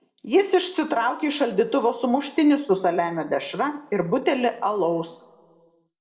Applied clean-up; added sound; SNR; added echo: none; none; none; reverberation time 0.8 s.